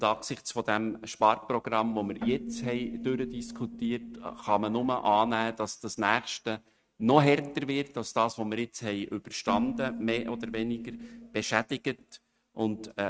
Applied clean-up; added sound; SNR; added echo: neural mask model RNNoise.